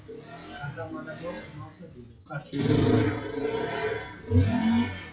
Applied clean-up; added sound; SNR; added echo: classical method WPE with log-MMSE.